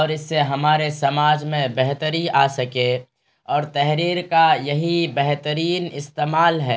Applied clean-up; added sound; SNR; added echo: none; none; none; none.